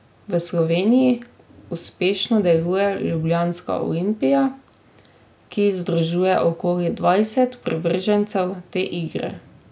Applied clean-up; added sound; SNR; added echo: none; none; none; none.